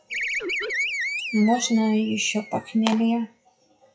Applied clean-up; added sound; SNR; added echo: classical method WPE with log-MMSE.